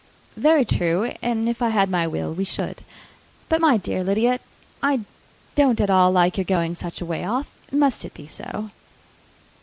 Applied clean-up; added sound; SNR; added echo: none; none; none; none.